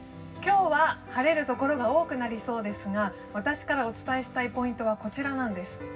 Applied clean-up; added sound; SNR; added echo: none; none; none; reverberation time 0.4 s.